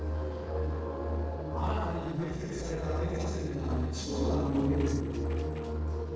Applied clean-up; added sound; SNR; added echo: neural separator model SepFormer DNS4.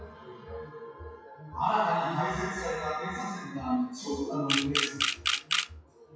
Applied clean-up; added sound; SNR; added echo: classical method WPE with log-MMSE.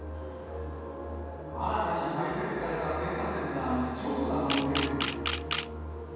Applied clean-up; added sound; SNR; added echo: none; Camera; 4 dB; reverberation time 2.2 s.